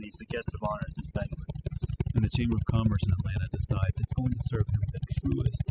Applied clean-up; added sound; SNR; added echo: classical method spectral subtraction.